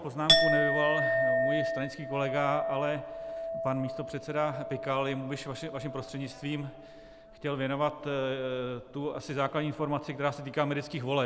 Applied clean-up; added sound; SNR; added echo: none; Chink, clink; 1 dB; none.